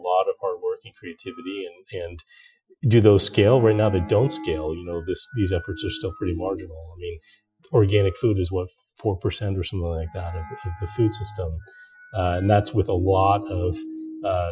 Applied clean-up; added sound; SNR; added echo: classical method Wiener filter.